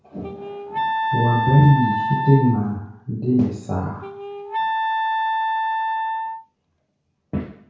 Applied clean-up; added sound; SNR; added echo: none; Wind instrument, woodwind instrument; 3 dB; reverberation time 0.6 s.